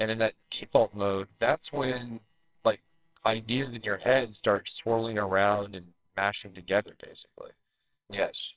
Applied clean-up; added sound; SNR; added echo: neural separator model SepFormer WHAMR!.